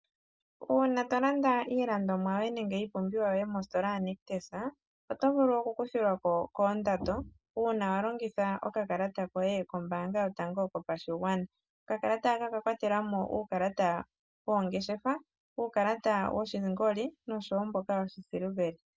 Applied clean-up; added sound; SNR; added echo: none; none; none; none.